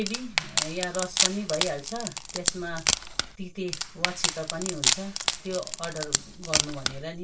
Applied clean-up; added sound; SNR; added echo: none; Wood; -5 dB; reverberation time 0.2 s.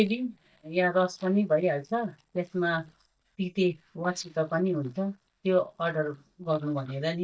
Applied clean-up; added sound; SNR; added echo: neural mask model DeepFilterNet 3.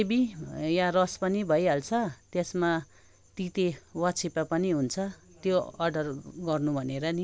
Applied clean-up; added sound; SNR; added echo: none; none; none; none.